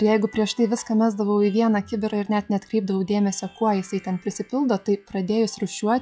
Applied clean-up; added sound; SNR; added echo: classical method log-MMSE.